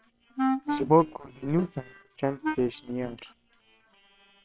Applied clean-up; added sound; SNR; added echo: neural separator model SepFormer WHAM!.